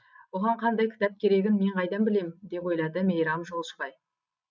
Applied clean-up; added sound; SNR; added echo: none; none; none; none.